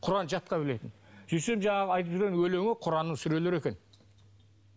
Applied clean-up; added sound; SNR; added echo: none; none; none; none.